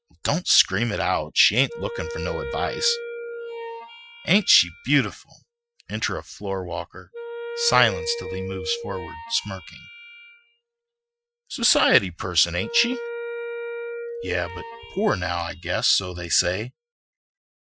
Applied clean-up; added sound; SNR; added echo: classical method Wiener filter.